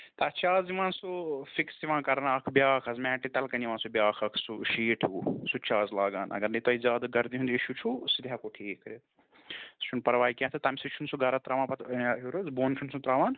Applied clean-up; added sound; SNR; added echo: neural mask model Resemble Enhance denoiser.